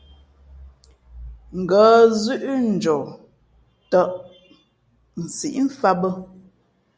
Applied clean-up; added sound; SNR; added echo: none; none; none; none.